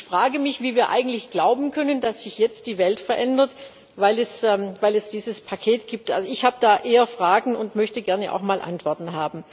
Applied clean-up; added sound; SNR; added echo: none; none; none; none.